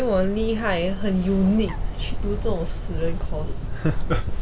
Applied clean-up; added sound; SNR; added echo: none; Bird; 0 dB; none.